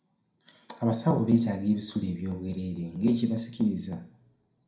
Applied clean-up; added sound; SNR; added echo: none; none; none; reverberation time 0.4 s.